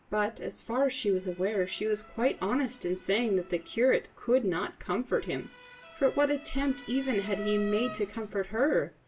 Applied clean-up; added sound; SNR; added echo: none; Motor vehicle (road) / Siren; 19 dB; reverberation time 0.2 s.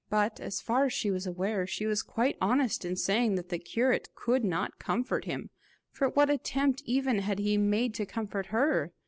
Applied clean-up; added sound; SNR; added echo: none; none; none; none.